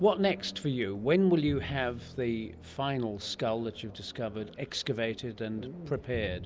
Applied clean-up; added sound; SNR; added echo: none; Bowed string instrument; 17 dB; none.